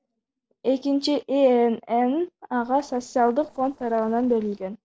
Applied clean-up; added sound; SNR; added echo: neural separator model SepFormer DNS4.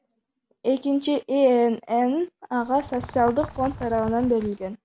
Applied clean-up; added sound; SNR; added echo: none; Bird; 14 dB; none.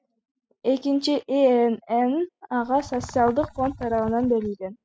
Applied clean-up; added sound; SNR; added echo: classical method spectral subtraction.